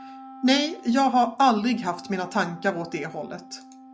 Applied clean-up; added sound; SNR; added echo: none; Wind instrument, woodwind instrument; 19 dB; none.